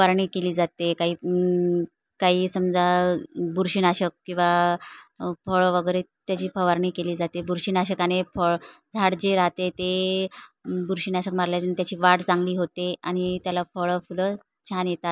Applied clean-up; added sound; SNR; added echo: none; none; none; none.